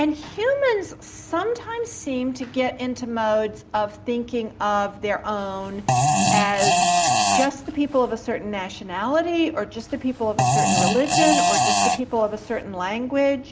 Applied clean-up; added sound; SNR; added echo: none; Fart; -3 dB; none.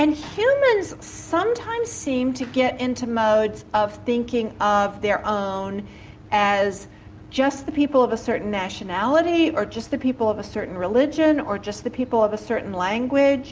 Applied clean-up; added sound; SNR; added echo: none; none; none; none.